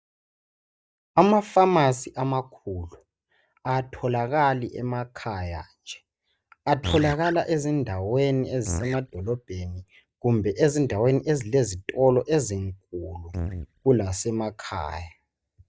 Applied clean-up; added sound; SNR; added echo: neural mask model DeepFilterNet 3.